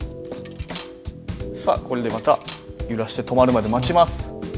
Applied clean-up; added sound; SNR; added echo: none; Cutlery, silverware; 17 dB; none.